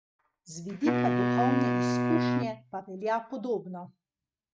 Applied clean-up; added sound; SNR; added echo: neural mask model RNNoise.